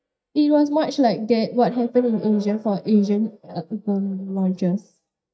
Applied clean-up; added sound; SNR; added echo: neural mask model DeepFilterNet 3.